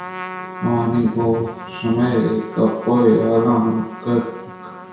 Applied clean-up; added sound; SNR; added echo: none; Trumpet; 14 dB; reverberation time 0.7 s.